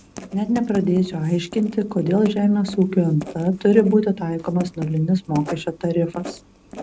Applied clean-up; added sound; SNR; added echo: none; Writing; 17 dB; none.